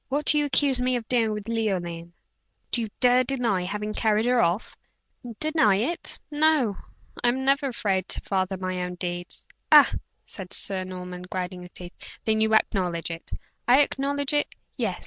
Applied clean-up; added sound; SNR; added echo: none; none; none; none.